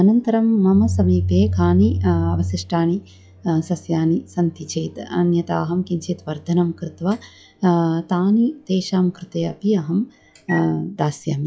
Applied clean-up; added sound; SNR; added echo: classical method log-MMSE.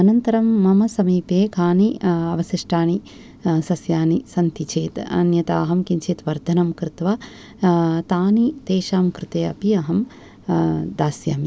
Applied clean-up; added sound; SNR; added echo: none; none; none; none.